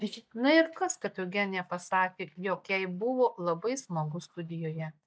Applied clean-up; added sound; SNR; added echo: neural mask model DeepFilterNet 3.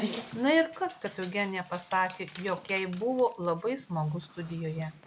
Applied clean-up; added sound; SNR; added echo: none; Dog; 13 dB; none.